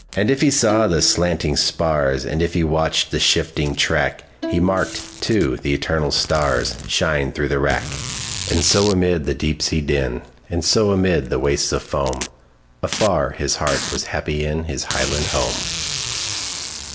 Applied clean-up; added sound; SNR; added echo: none; Bowed string instrument + Packing tape, duct tape; 10 dB; none.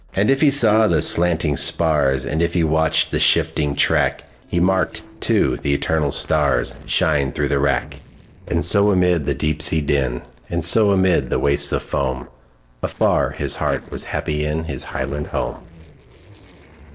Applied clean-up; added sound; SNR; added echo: neural separator model SepFormer DNS4.